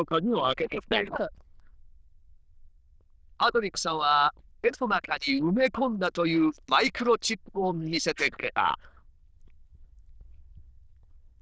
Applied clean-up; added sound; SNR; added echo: neural diffusion model UNIVERSE++.